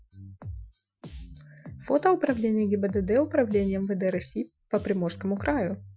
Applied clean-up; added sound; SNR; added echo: classical method Wiener filter.